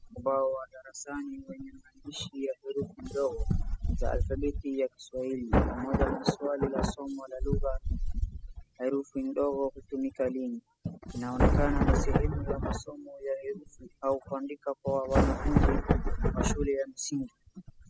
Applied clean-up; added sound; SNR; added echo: classical method spectral subtraction.